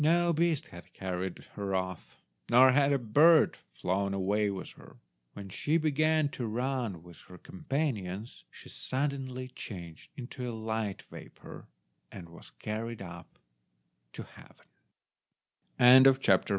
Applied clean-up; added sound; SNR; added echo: none; none; none; none.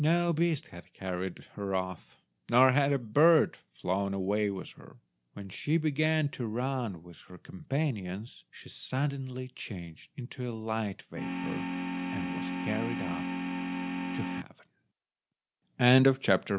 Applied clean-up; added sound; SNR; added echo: none; Organ; 3 dB; none.